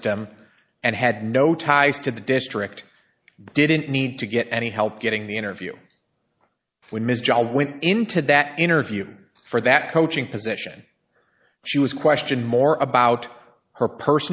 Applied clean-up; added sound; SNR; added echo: none; none; none; none.